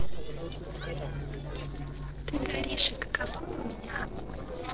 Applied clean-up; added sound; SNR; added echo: neural separator model SepFormer DNS4.